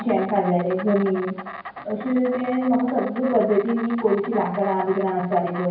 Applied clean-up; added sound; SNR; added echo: none; Insect; 14 dB; reverberation time 0.9 s.